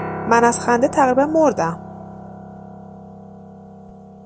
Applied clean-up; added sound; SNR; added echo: none; Piano; 12 dB; none.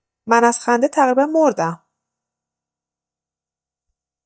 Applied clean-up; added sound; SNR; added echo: neural mask model DeepFilterNet 3.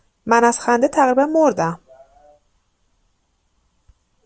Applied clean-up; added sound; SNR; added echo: none; none; none; none.